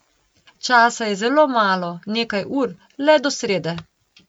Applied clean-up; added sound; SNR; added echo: none; none; none; none.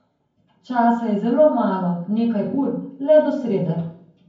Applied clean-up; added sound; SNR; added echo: none; none; none; reverberation time 0.9 s.